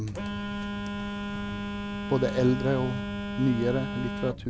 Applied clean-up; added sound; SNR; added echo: none; Telephone; 3 dB; none.